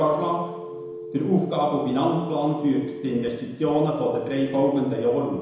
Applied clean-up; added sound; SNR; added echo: none; Telephone; 13 dB; reverberation time 1.0 s.